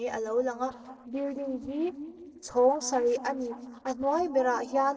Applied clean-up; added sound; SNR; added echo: neural separator model SepFormer DNS4.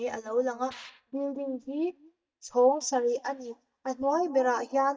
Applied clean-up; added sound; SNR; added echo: neural mask model DeepFilterNet 3.